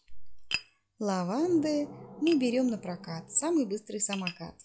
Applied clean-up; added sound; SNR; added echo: classical method log-MMSE.